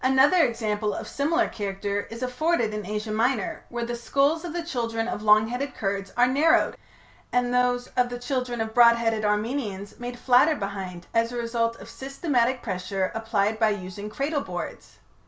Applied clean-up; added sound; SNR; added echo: none; none; none; none.